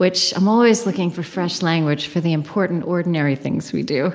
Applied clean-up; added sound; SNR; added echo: none; none; none; none.